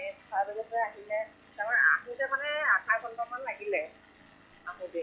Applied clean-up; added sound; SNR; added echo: classical method log-MMSE.